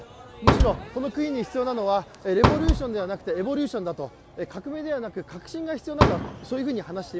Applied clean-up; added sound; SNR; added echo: none; Bass drum + Fireworks; -3 dB; none.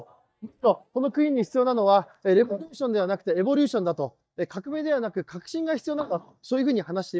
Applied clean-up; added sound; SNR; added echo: neural mask model DeepFilterNet 3.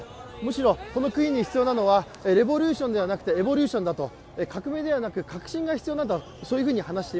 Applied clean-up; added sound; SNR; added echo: none; none; none; none.